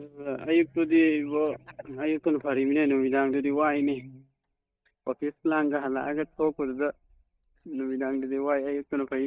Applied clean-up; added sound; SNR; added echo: neural mask model DeepFilterNet 3.